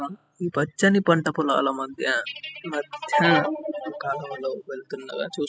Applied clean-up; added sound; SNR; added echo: classical method spectral subtraction.